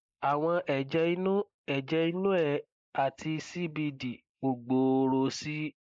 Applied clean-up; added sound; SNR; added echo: neural mask model Resemble Enhance denoiser.